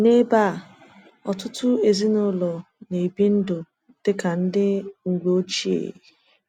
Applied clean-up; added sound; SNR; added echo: none; none; none; none.